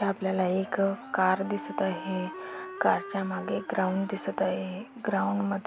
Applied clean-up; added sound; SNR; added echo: none; Wind instrument, woodwind instrument; 14 dB; none.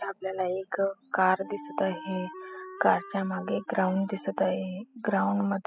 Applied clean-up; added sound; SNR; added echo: classical method spectral subtraction.